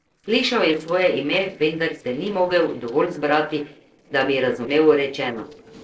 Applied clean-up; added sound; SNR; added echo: neural separator model SepFormer DNS4.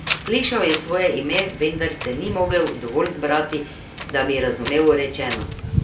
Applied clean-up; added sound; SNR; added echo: none; Wind; 8 dB; reverberation time 0.3 s.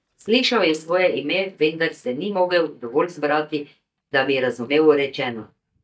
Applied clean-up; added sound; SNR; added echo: neural mask model DeepFilterNet 3.